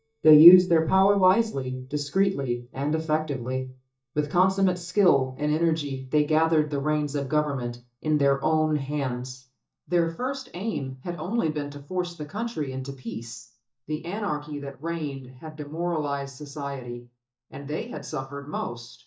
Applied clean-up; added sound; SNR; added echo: neural mask model DeepFilterNet 3.